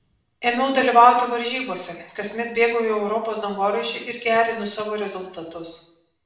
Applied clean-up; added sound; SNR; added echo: none; Rattle (instrument); 15 dB; reverberation time 0.7 s.